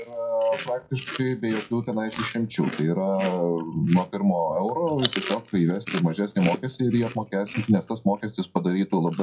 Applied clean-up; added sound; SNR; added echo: classical method WPE with log-MMSE.